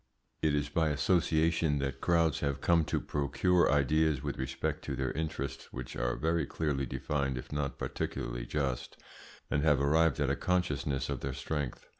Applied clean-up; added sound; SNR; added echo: none; none; none; none.